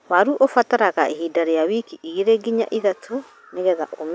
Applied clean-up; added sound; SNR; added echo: none; none; none; none.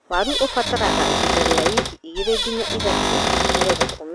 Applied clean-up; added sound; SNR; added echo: none; Cupboard open or close / Door; -4 dB; none.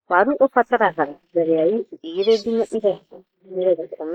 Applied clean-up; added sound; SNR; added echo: neural mask model Resemble Enhance denoiser.